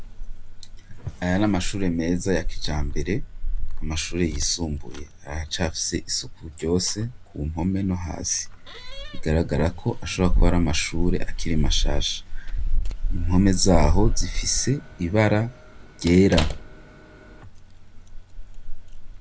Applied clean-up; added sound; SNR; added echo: none; Keys jangling; 0 dB; none.